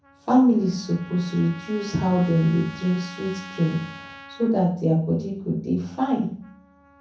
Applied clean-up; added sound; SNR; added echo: none; Trumpet; 20 dB; reverberation time 0.5 s.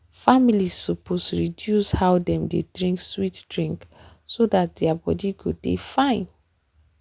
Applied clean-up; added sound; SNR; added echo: none; none; none; none.